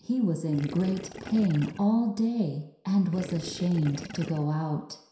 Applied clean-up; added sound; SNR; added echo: none; Gurgling / Liquid; 13 dB; reverberation time 0.7 s.